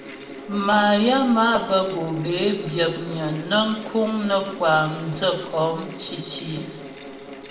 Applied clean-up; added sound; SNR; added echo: none; Mechanical fan; 14 dB; reverberation time 1.0 s.